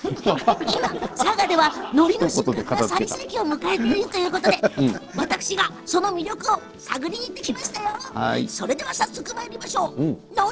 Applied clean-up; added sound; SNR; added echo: neural separator model SepFormer DNS4.